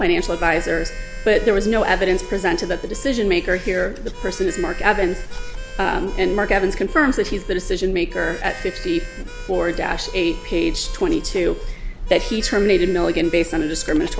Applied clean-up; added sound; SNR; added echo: none; Harmonica; 18 dB; none.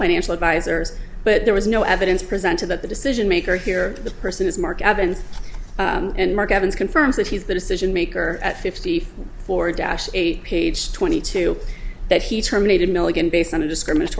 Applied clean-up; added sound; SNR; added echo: none; none; none; none.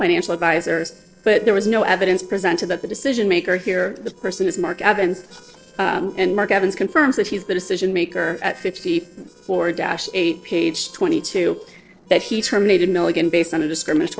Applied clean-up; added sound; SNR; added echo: neural separator model SepFormer DNS4.